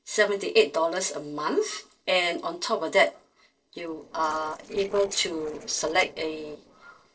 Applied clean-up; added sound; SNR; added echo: neural separator model SepFormer DNS4.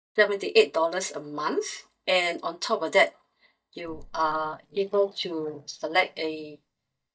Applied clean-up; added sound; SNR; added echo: neural mask model DeepFilterNet 3.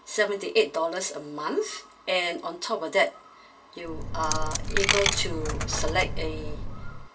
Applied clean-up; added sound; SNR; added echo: none; Coin (dropping); -1 dB; reverberation time 0.2 s.